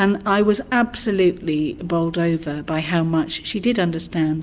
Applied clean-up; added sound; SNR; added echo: none; none; none; none.